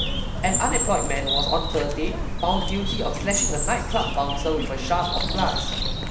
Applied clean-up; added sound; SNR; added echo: none; Bird; -1 dB; none.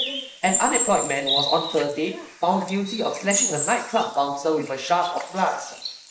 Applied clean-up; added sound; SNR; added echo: neural mask model Resemble Enhance denoiser.